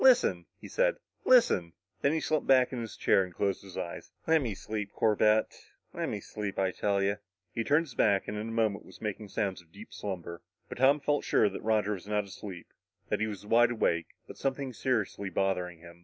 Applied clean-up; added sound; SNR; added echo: none; none; none; none.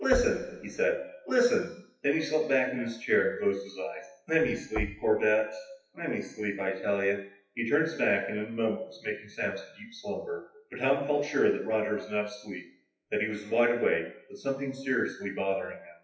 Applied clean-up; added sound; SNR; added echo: classical method WPE with log-MMSE.